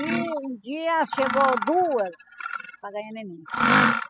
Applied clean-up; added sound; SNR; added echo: classical method spectral subtraction.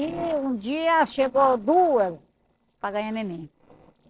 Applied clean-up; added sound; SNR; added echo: neural separator model SepFormer DNS4.